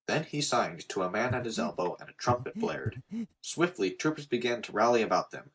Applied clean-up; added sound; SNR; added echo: neural mask model RNNoise.